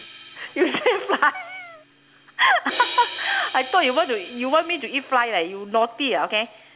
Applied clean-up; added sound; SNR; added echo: none; Crash cymbal; 16 dB; none.